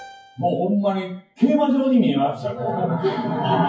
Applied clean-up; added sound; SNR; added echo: classical method WPE with log-MMSE.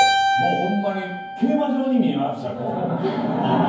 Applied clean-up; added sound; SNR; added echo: none; Keyboard (musical); 3 dB; reverberation time 0.9 s.